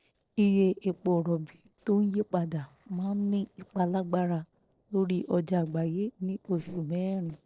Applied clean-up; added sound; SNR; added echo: neural separator model SepFormer DNS4.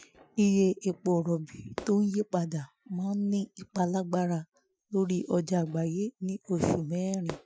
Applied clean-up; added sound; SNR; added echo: classical method Wiener filter.